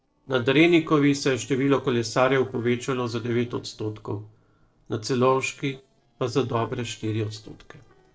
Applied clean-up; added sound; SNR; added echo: neural separator model SepFormer DNS4.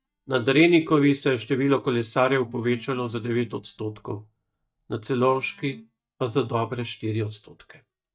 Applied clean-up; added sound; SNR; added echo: neural mask model DeepFilterNet 3.